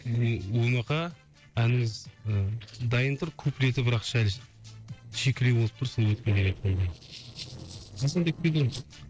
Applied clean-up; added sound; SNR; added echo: neural separator model SepFormer DNS4.